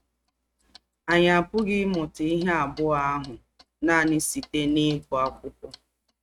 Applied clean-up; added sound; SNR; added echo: neural mask model RNNoise.